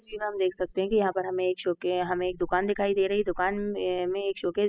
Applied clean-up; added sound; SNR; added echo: classical method spectral subtraction.